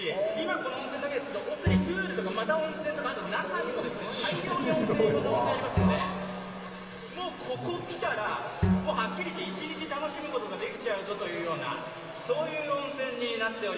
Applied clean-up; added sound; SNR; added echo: none; Bowed string instrument; 3 dB; reverberation time 2.8 s.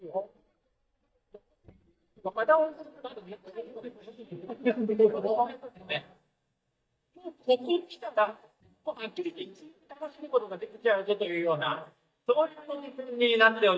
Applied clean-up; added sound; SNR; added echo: neural mask model DeepFilterNet 3.